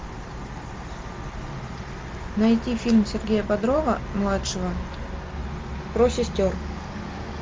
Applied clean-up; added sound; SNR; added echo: none; none; none; none.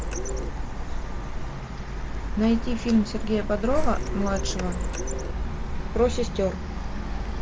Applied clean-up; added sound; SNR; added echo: none; Printer; 1 dB; none.